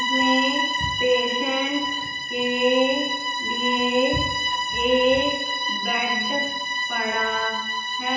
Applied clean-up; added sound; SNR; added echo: none; Bowed string instrument; 0 dB; reverberation time 0.9 s.